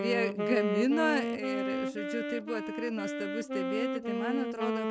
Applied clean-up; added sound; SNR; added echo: none; Wind instrument, woodwind instrument; 0 dB; none.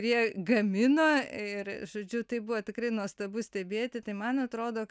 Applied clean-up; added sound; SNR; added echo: none; none; none; none.